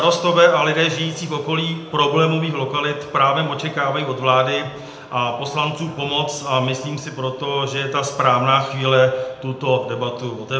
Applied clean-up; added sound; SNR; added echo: none; none; none; reverberation time 0.8 s.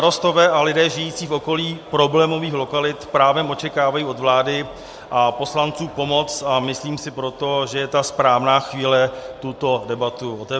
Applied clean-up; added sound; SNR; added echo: none; none; none; none.